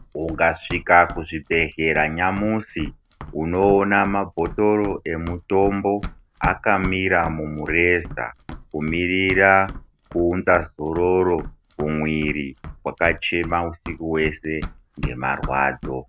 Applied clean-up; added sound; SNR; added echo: none; Run; 14 dB; none.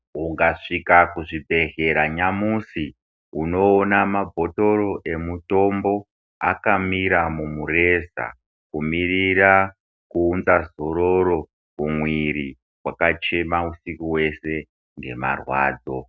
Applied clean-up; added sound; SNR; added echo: none; none; none; none.